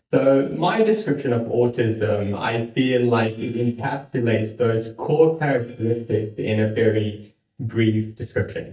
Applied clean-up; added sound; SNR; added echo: neural mask model DeepFilterNet 3.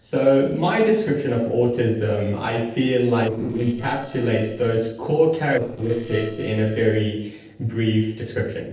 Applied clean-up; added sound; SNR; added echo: neural separator model SepFormer DNS4.